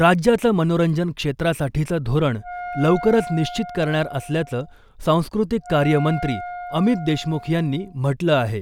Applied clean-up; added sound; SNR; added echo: none; Wind instrument, woodwind instrument; 14 dB; none.